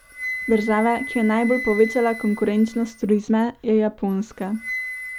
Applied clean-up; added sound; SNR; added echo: none; Wind instrument, woodwind instrument; 11 dB; none.